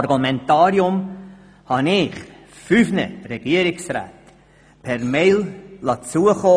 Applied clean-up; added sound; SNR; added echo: none; none; none; none.